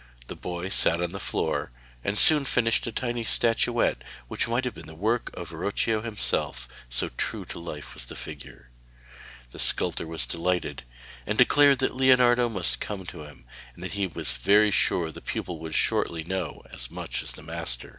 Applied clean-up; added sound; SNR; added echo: none; none; none; none.